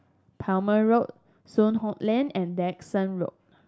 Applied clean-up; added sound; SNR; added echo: none; none; none; none.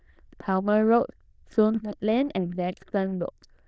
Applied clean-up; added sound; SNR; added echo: neural diffusion model UNIVERSE++.